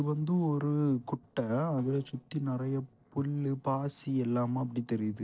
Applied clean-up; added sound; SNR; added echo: neural separator model SepFormer DNS4.